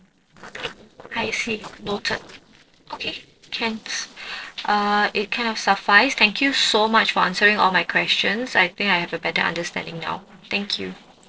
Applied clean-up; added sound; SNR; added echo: neural separator model SepFormer DNS4.